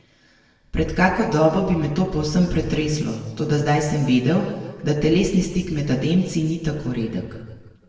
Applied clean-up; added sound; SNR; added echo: none; none; none; reverberation time 1.3 s.